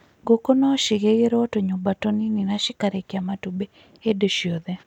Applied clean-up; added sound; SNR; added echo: none; none; none; none.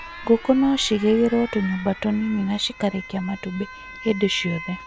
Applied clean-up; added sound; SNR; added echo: none; Alarm; 15 dB; none.